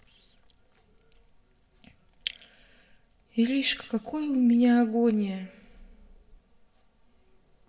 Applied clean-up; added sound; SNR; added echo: none; none; none; reverberation time 1.2 s.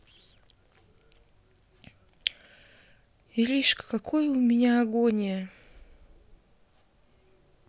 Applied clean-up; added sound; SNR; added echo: none; none; none; none.